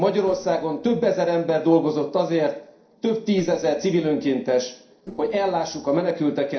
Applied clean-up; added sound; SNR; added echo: neural separator model SepFormer DNS4.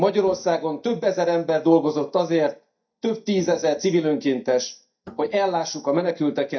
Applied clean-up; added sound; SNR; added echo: neural mask model DeepFilterNet 3.